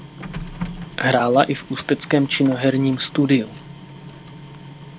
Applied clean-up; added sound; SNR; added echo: none; Printer; 14 dB; none.